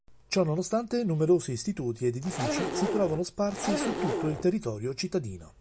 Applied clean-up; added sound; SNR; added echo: none; Zipper (clothing); 3 dB; none.